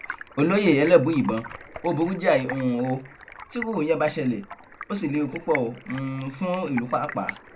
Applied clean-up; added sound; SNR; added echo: none; Stream; 15 dB; none.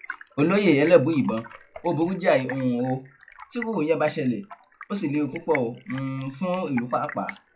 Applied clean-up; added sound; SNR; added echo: classical method log-MMSE.